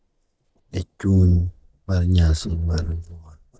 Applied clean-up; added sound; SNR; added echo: neural mask model DeepFilterNet 3.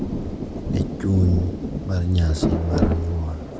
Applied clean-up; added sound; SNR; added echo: none; Rain; 3 dB; none.